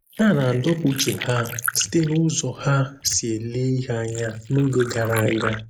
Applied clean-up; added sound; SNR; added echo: neural mask model Resemble Enhance denoiser.